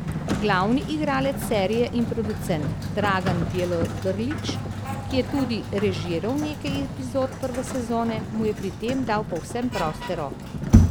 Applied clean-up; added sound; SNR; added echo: none; Sliding door; 1 dB; none.